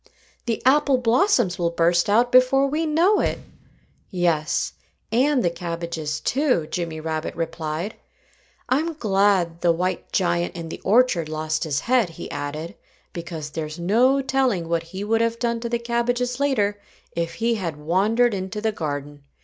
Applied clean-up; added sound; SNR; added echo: none; Bass drum; 18 dB; none.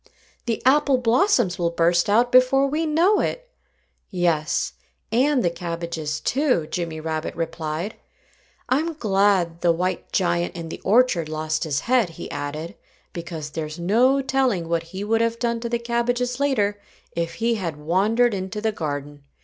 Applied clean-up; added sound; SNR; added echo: none; none; none; none.